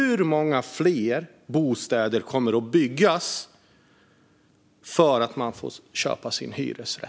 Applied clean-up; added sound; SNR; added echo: none; none; none; none.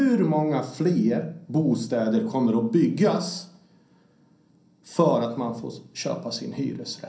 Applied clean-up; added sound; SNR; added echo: none; none; none; reverberation time 0.6 s.